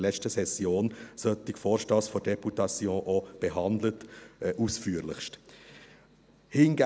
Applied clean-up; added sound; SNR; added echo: none; none; none; none.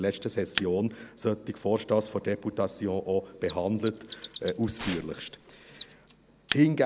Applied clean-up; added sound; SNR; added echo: none; Tearing + Mechanisms; 11 dB; none.